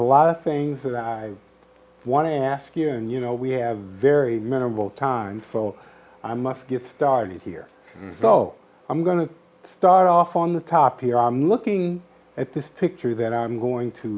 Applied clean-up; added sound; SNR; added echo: none; none; none; none.